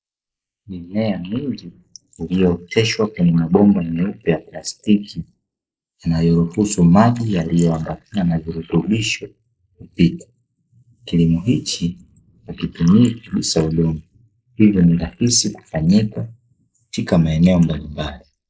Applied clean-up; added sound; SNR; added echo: neural mask model Resemble Enhance denoiser.